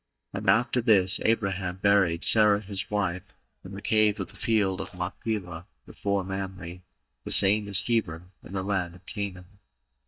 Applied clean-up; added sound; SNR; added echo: neural mask model DeepFilterNet 3.